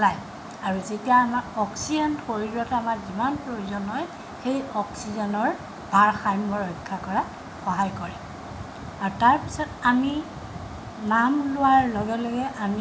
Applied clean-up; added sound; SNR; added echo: none; none; none; none.